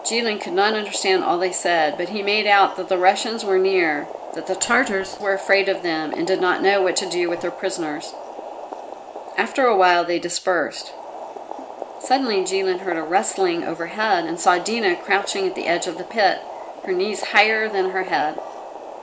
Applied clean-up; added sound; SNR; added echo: none; Boiling; 13 dB; none.